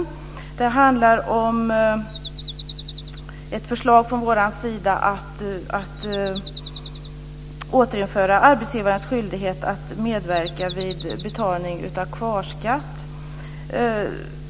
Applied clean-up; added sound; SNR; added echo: none; Bird vocalization, bird call, bird song; 17 dB; none.